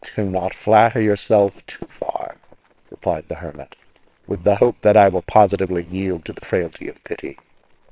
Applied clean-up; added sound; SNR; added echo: neural separator model SepFormer WHAMR!.